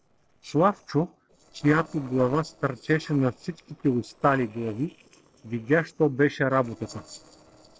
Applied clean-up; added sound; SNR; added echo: neural separator model SepFormer DNS4.